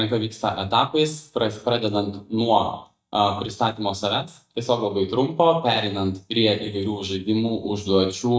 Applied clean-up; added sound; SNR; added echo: neural mask model DeepFilterNet 3.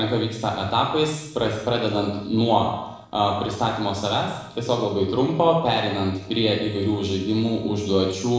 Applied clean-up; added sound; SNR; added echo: neural separator model SepFormer DNS4.